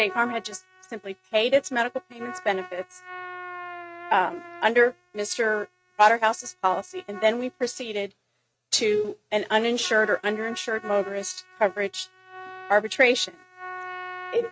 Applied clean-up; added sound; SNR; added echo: neural mask model RNNoise.